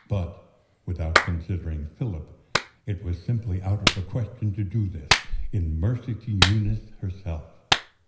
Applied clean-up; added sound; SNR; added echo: none; Clapping; 1 dB; reverberation time 0.9 s.